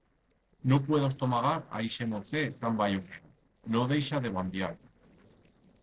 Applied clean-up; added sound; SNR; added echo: neural separator model SepFormer DNS4.